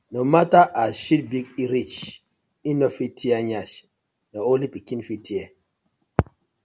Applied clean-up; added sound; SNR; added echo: none; none; none; none.